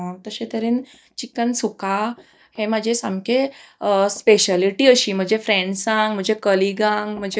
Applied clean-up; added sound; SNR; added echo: neural mask model DeepFilterNet 3.